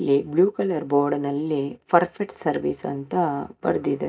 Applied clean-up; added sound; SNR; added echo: none; none; none; reverberation time 0.3 s.